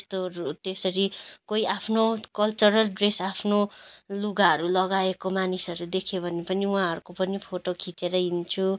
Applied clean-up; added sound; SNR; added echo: none; none; none; none.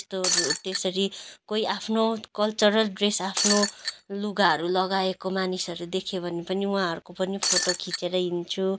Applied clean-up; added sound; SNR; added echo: none; Shatter; 1 dB; none.